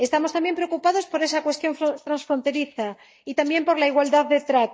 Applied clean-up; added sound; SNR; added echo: neural mask model DeepFilterNet 3.